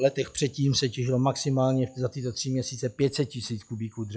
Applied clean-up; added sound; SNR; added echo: classical method log-MMSE.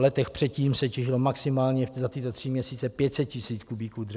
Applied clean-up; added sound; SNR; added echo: none; none; none; none.